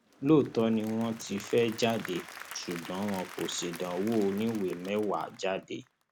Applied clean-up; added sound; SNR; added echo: none; Applause / Crowd; 17 dB; none.